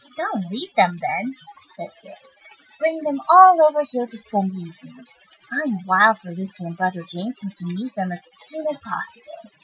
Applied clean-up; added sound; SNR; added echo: classical method Wiener filter.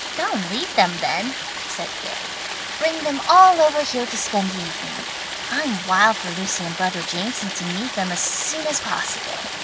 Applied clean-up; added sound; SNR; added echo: none; Stream; 7 dB; none.